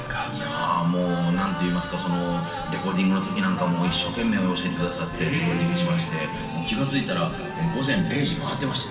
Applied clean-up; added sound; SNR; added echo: none; none; none; reverberation time 2.3 s.